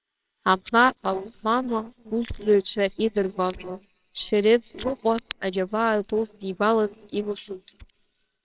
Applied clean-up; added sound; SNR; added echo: neural separator model SepFormer WHAMR!.